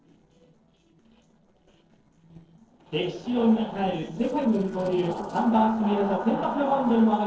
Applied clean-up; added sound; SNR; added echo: neural separator model SepFormer DNS4.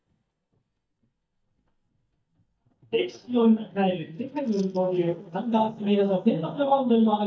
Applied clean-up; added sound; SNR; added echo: neural mask model DeepFilterNet 3.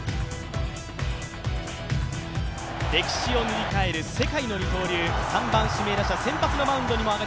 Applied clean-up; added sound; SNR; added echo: none; none; none; none.